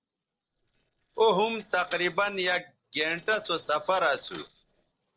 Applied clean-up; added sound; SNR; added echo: neural separator model SepFormer DNS4.